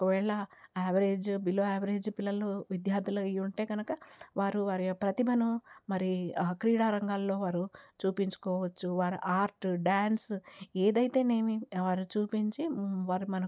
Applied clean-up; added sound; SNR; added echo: none; none; none; none.